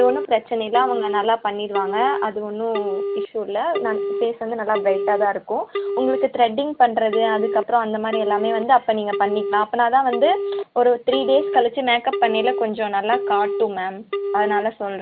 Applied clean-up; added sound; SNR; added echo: none; Telephone; 6 dB; none.